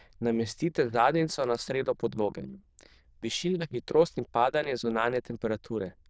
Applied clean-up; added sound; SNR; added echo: neural diffusion model UNIVERSE++.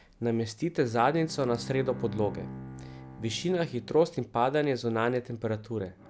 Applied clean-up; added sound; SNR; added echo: none; Bowed string instrument; 15 dB; none.